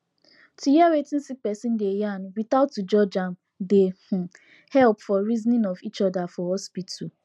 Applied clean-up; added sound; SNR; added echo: none; none; none; none.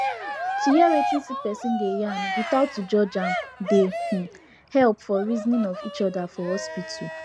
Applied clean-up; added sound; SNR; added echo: none; Cheering; 5 dB; none.